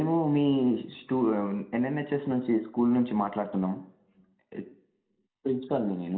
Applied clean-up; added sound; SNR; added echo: none; none; none; reverberation time 0.9 s.